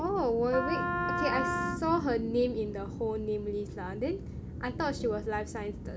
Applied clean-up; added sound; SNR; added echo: none; Wind instrument, woodwind instrument; 2 dB; none.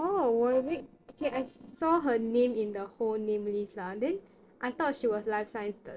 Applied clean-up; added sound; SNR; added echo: neural separator model SepFormer DNS4.